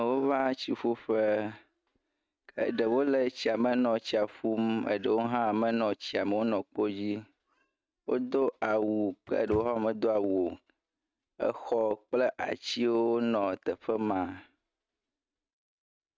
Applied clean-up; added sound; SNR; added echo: neural mask model RNNoise.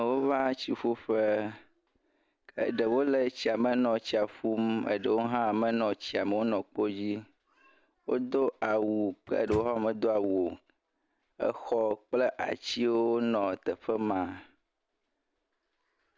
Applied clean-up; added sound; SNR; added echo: none; Microwave oven; 13 dB; none.